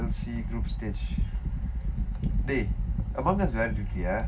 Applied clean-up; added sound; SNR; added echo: none; none; none; reverberation time 0.2 s.